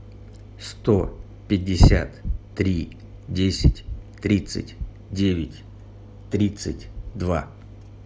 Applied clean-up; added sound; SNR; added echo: none; none; none; none.